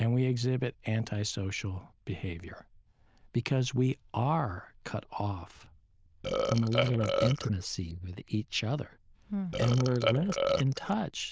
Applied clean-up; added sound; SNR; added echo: neural diffusion model UNIVERSE++.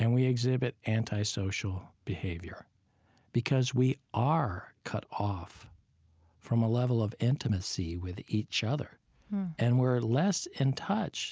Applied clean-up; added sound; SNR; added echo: none; none; none; none.